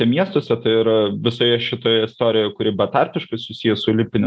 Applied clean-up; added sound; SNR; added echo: none; none; none; none.